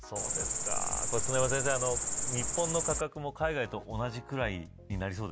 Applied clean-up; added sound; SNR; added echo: none; Cricket; -3 dB; none.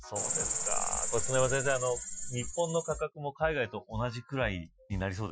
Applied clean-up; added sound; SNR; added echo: classical method Wiener filter.